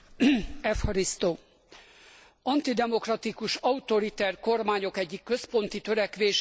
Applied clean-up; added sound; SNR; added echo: none; none; none; none.